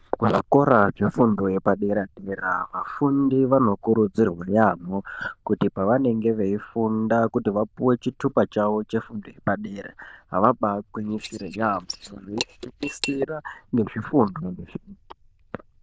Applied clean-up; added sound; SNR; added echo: neural diffusion model UNIVERSE++.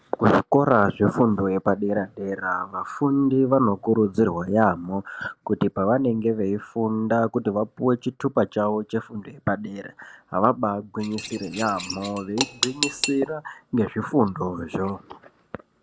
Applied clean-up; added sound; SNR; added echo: none; Cutlery, silverware / Dishes, pots, and pans; 7 dB; none.